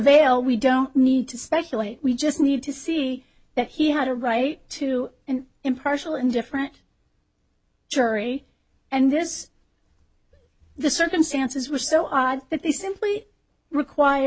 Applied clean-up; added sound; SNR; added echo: none; none; none; none.